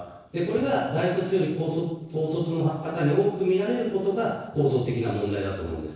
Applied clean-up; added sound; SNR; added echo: neural separator model SepFormer DNS4.